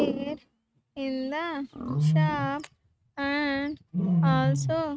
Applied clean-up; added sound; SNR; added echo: neural mask model RNNoise.